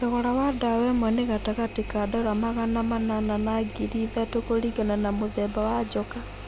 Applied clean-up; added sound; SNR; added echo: none; Engine; 11 dB; none.